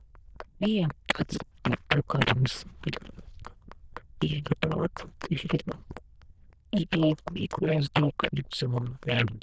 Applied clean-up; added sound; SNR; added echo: neural diffusion model UNIVERSE++.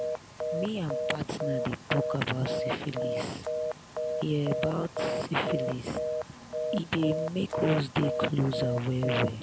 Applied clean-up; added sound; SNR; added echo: none; Telephone; 2 dB; none.